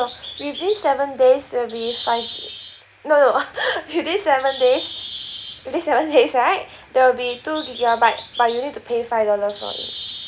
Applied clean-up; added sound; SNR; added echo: none; Bird; 15 dB; none.